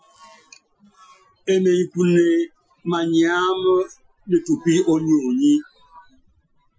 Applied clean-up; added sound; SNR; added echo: classical method Wiener filter.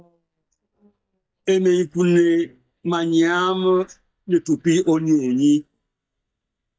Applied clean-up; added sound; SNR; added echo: neural mask model DeepFilterNet 3.